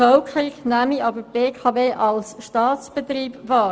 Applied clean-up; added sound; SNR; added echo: none; none; none; none.